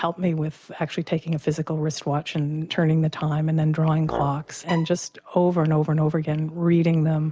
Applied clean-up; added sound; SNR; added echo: none; Bowed string instrument + Brass instrument; 11 dB; none.